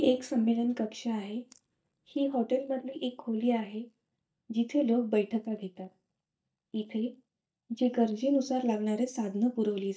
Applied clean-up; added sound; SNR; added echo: neural mask model DeepFilterNet 3.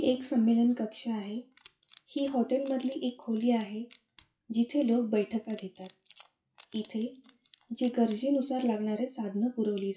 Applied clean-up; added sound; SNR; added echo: classical method WPE with log-MMSE.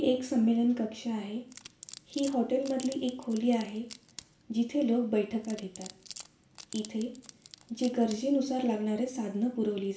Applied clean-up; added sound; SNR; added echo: none; Wood; 19 dB; reverberation time 0.5 s.